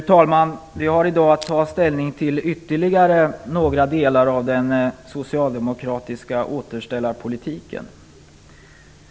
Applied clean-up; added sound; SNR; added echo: none; Crushing; 18 dB; none.